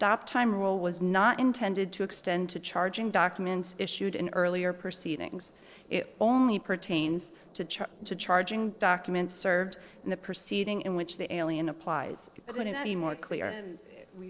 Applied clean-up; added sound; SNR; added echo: neural separator model SepFormer DNS4.